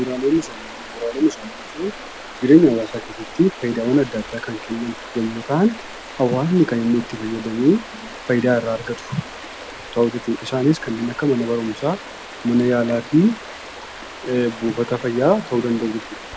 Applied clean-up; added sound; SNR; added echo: none; Stream; 14 dB; none.